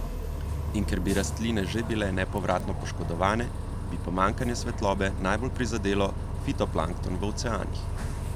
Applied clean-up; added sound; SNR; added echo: none; Bus; 1 dB; none.